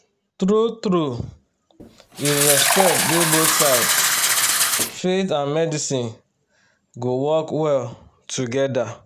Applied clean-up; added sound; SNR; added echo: none; Fill (with liquid); -4 dB; none.